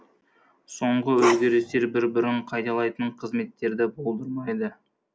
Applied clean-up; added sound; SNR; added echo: none; Bark; 3 dB; none.